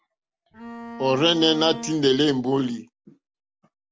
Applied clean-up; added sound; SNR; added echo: none; Bowed string instrument; 13 dB; none.